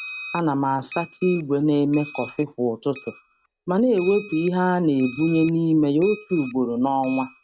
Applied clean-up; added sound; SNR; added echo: neural mask model RNNoise.